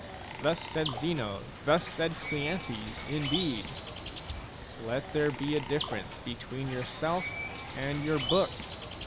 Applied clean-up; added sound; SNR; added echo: none; Bird; 1 dB; none.